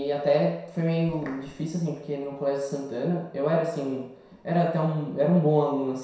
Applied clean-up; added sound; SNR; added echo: none; none; none; reverberation time 0.7 s.